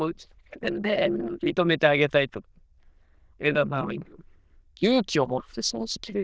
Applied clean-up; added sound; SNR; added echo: neural diffusion model UNIVERSE++.